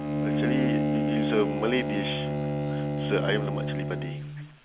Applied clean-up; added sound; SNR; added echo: none; Bowed string instrument; -4 dB; none.